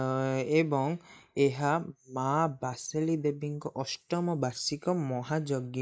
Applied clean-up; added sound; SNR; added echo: neural mask model Resemble Enhance denoiser.